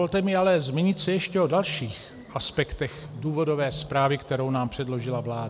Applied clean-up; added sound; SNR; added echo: none; Bird; 17 dB; none.